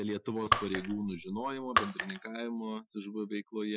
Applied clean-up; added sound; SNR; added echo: classical method Wiener filter.